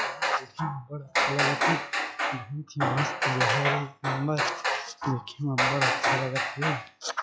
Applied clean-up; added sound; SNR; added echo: classical method log-MMSE.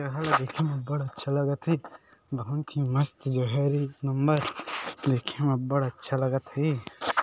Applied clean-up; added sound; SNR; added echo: none; none; none; none.